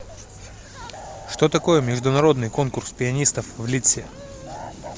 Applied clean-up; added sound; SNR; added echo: none; none; none; none.